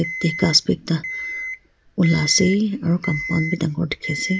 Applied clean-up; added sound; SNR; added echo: none; Alarm; 9 dB; none.